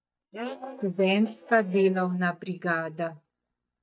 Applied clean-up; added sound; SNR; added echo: neural mask model DeepFilterNet 3.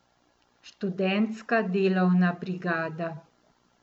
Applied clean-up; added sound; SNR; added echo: none; none; none; none.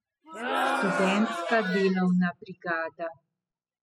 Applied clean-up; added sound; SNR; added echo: classical method spectral subtraction.